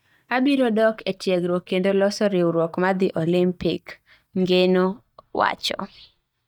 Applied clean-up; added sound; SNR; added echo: neural mask model DeepFilterNet 3.